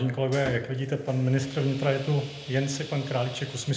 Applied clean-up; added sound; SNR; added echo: none; Sawing; 16 dB; reverberation time 0.7 s.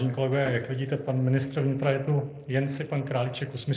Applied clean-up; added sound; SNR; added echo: neural separator model SepFormer DNS4.